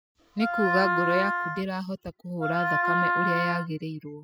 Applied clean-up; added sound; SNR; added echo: classical method spectral subtraction.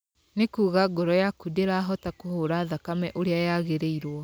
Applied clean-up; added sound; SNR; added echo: none; none; none; none.